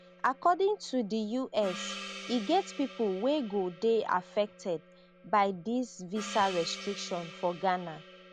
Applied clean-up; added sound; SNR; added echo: none; Gong; 15 dB; none.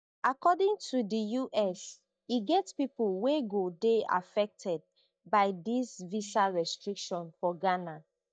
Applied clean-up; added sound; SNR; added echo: neural mask model DeepFilterNet 3.